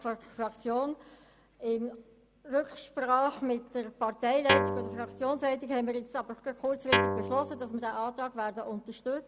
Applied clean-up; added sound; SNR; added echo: none; Guitar; -2 dB; none.